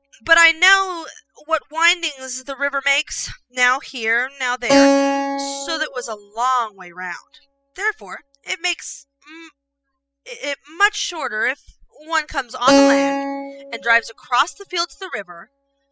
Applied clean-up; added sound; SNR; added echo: classical method spectral subtraction.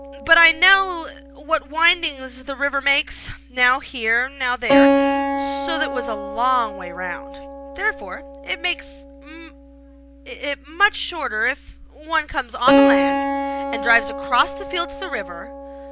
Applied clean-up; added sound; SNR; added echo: none; Keyboard (musical); 2 dB; none.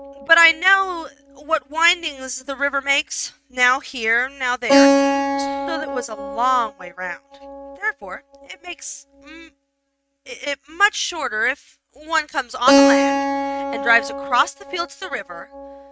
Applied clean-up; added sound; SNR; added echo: neural mask model RNNoise.